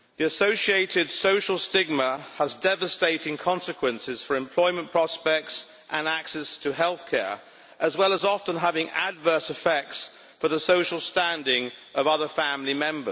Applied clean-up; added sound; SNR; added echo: none; none; none; none.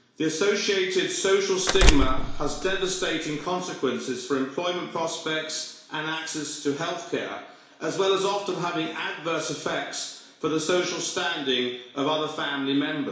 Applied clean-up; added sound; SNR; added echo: none; Door; -5 dB; reverberation time 0.7 s.